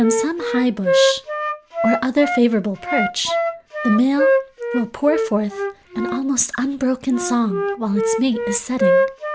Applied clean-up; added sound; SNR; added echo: none; Wind instrument, woodwind instrument; 1 dB; none.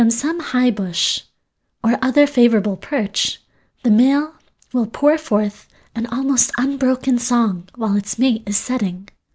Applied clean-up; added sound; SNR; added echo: none; none; none; none.